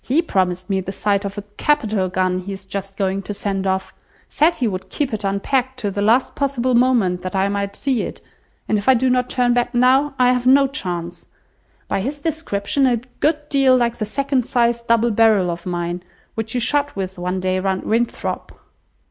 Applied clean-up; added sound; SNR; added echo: none; none; none; none.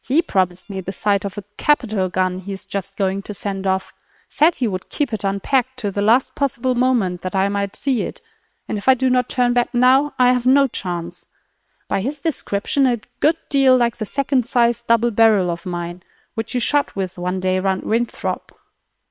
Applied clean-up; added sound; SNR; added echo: neural separator model SepFormer WHAM!.